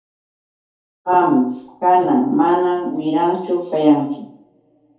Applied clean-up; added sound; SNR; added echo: none; none; none; reverberation time 2.3 s.